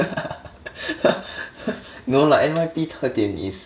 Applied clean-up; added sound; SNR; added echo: none; none; none; none.